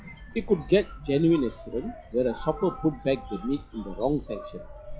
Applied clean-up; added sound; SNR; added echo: classical method log-MMSE.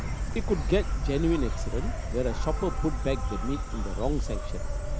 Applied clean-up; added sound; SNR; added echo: none; Insect; -2 dB; none.